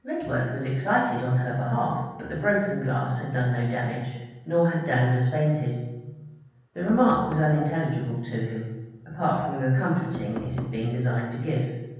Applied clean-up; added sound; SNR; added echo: none; Knock; 14 dB; reverberation time 1.1 s.